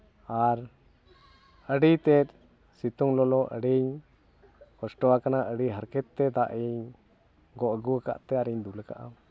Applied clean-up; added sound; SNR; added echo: none; none; none; none.